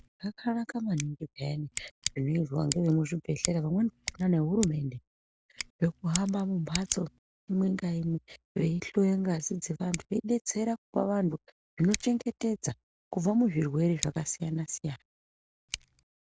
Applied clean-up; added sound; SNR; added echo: none; Scissors; 13 dB; none.